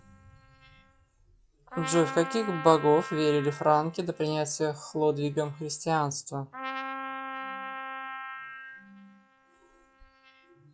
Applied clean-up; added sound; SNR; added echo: classical method log-MMSE.